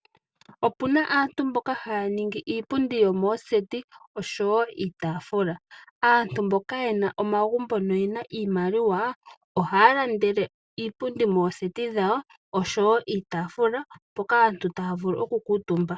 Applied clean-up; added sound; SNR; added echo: none; none; none; none.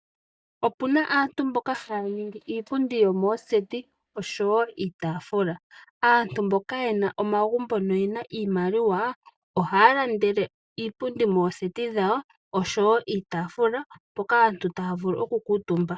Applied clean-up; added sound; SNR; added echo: neural mask model DeepFilterNet 3.